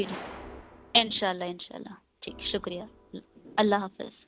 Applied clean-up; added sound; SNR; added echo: none; Organ + Gunshot, gunfire; 17 dB; none.